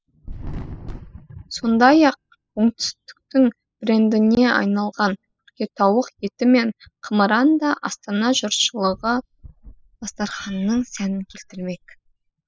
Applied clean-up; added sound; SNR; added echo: classical method spectral subtraction.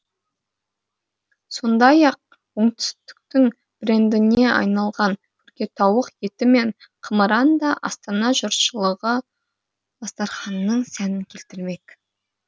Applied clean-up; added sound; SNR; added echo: none; none; none; none.